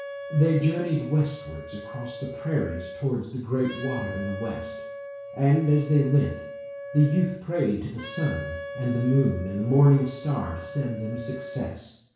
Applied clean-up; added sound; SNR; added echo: none; Wind instrument, woodwind instrument; 13 dB; reverberation time 0.6 s.